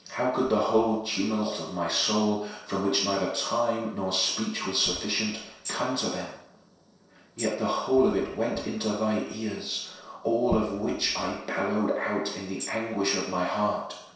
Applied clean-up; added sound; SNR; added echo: neural separator model SepFormer DNS4.